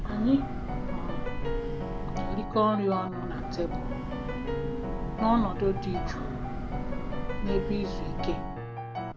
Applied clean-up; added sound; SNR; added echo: none; Train / Breathing + Piano; 0 dB; none.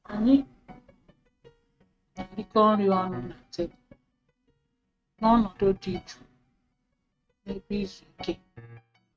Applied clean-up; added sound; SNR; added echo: neural mask model RNNoise.